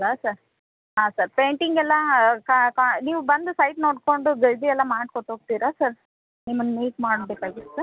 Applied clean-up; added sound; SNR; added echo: none; none; none; none.